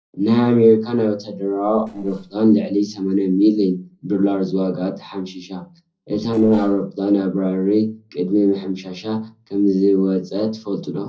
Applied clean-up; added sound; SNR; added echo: neural separator model SepFormer DNS4.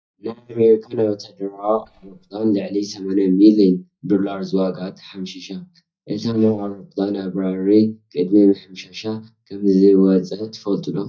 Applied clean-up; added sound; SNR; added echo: neural mask model DeepFilterNet 3.